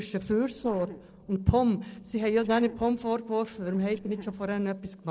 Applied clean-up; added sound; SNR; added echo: neural separator model SepFormer DNS4.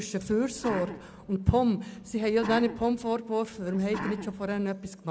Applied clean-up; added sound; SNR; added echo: none; Sneeze; 13 dB; none.